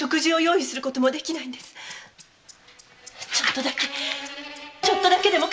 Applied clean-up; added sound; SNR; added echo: none; none; none; none.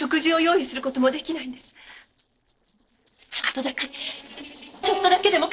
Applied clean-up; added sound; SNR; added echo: neural separator model SepFormer DNS4.